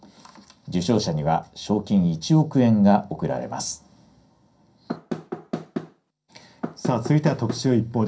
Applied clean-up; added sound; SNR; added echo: none; Knock / Wood; 9 dB; reverberation time 0.3 s.